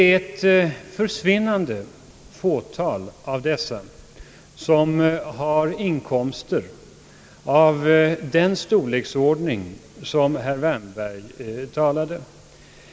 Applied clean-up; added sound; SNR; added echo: none; none; none; none.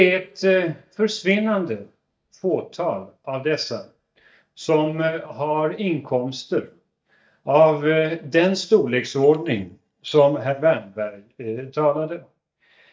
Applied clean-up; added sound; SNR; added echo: neural mask model DeepFilterNet 3.